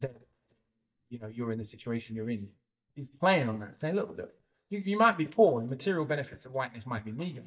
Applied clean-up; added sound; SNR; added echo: neural mask model DeepFilterNet 3.